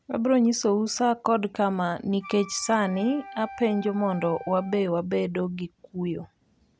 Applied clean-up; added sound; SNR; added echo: none; Wind instrument, woodwind instrument; 17 dB; none.